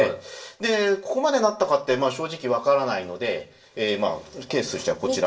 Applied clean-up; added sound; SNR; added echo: none; none; none; reverberation time 0.2 s.